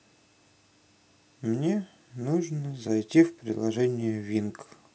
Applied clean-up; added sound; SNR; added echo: none; none; none; none.